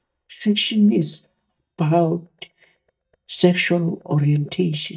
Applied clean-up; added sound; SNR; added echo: neural mask model DeepFilterNet 3.